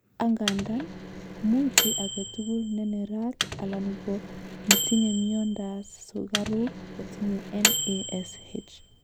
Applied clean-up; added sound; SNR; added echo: none; Microwave oven; 2 dB; none.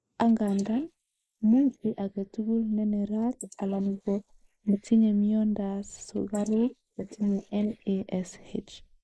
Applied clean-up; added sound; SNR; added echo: neural mask model Resemble Enhance denoiser.